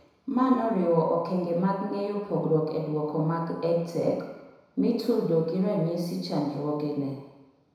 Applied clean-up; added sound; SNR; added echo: none; none; none; reverberation time 1.0 s.